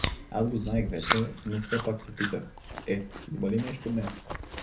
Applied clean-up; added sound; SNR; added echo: none; Chewing, mastication; 3 dB; reverberation time 0.3 s.